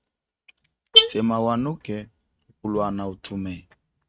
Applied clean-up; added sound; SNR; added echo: neural mask model RNNoise.